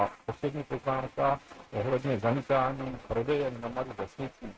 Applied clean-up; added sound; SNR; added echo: neural mask model RNNoise.